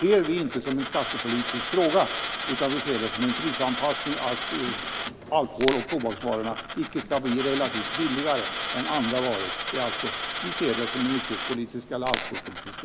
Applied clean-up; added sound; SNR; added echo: none; Coin (dropping); 5 dB; none.